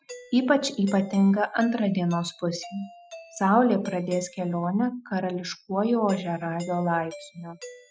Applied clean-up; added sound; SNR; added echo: classical method Wiener filter.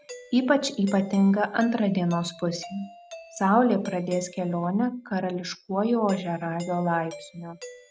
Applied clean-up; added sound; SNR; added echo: none; Doorbell; 20 dB; none.